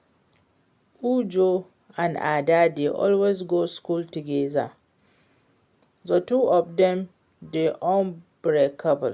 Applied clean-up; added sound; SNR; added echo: none; none; none; none.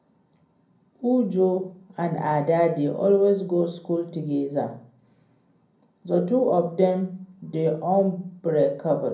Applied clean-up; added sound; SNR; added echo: none; none; none; reverberation time 0.6 s.